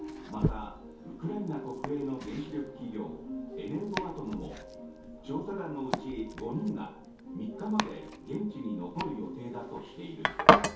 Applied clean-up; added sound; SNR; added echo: none; Domestic sounds, home sounds; -3 dB; reverberation time 0.6 s.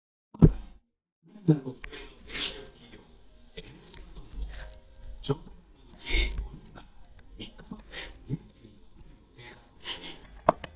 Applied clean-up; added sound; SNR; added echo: neural mask model DeepFilterNet 3.